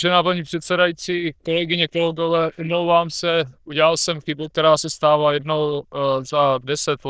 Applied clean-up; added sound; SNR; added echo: neural diffusion model UNIVERSE++.